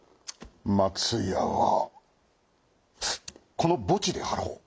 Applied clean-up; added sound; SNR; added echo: none; none; none; none.